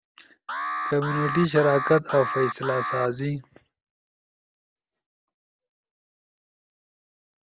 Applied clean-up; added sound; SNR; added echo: none; Alarm; 3 dB; none.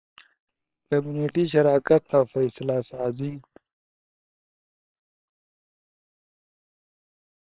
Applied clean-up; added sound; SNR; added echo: neural separator model SepFormer WHAM!.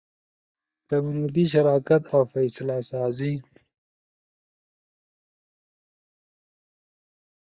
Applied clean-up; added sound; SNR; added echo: neural mask model DeepFilterNet 3.